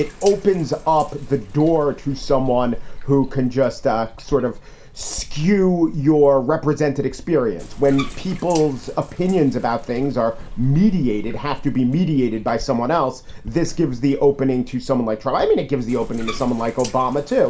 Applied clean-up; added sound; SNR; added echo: none; Bathtub (filling or washing); 12 dB; reverberation time 0.3 s.